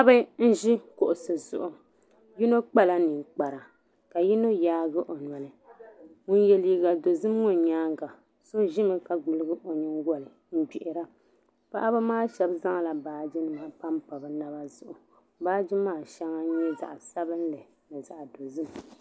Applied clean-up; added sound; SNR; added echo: none; none; none; none.